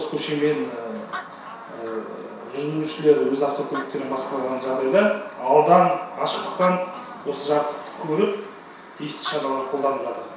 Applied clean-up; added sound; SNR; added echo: none; Animal; 19 dB; reverberation time 0.7 s.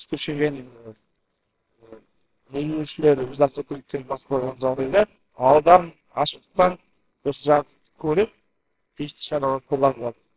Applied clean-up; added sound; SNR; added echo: neural separator model SepFormer WHAMR!.